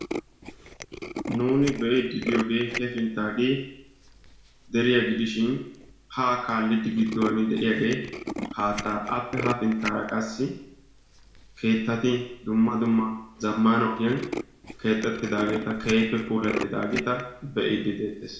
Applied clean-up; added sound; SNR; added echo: none; Tools; 11 dB; reverberation time 0.6 s.